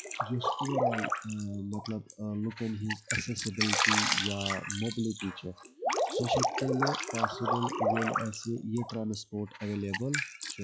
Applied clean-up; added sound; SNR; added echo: classical method log-MMSE.